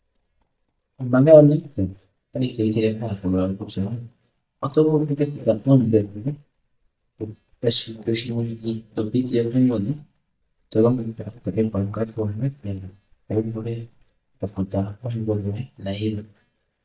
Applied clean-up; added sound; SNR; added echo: neural mask model DeepFilterNet 3.